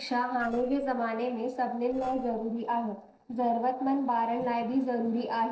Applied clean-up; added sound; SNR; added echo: neural separator model SepFormer DNS4.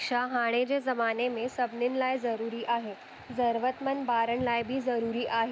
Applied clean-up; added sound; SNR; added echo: none; none; none; none.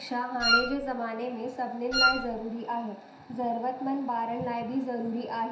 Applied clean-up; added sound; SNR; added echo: none; Wind instrument, woodwind instrument; -5 dB; reverberation time 0.7 s.